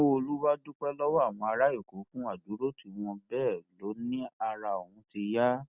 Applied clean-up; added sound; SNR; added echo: none; none; none; none.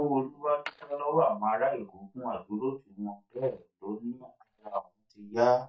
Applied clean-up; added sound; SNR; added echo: neural mask model DeepFilterNet 3.